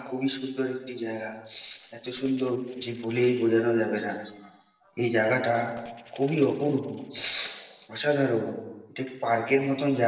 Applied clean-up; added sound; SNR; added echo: neural separator model SepFormer DNS4.